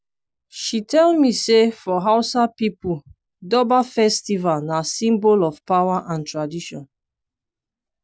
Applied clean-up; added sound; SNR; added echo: none; none; none; none.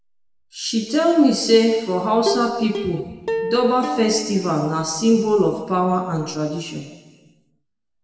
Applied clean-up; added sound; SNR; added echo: none; Plucked string instrument; 8 dB; reverberation time 1.2 s.